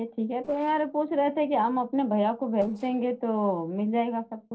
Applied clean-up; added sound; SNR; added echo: neural separator model SepFormer DNS4.